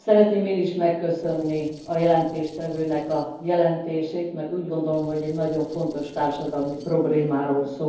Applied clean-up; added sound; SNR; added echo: neural separator model SepFormer DNS4.